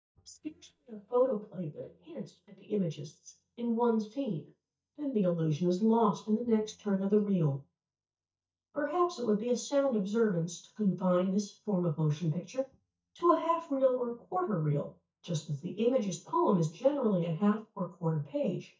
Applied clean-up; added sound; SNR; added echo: neural mask model DeepFilterNet 3.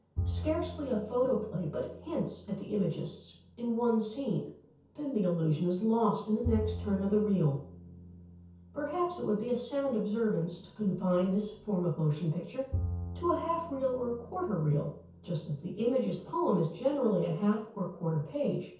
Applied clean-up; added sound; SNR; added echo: none; Bowed string instrument; 12 dB; reverberation time 0.6 s.